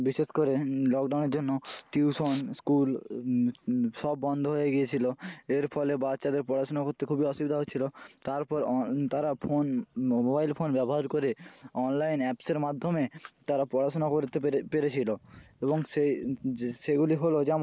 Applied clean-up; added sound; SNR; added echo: none; Respiratory sounds; 12 dB; none.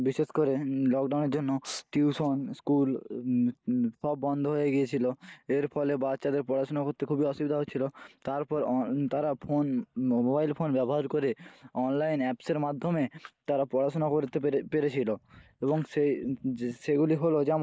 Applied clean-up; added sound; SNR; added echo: neural mask model DeepFilterNet 3.